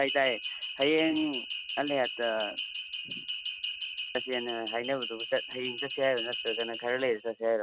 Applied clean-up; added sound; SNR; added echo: none; Bell; 6 dB; none.